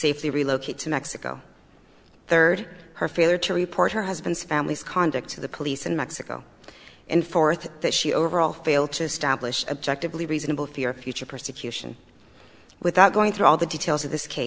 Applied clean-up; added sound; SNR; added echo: none; none; none; none.